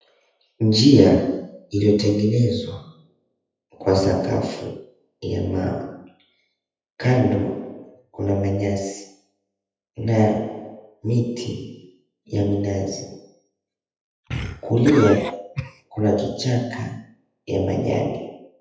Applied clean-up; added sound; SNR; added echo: classical method WPE with log-MMSE.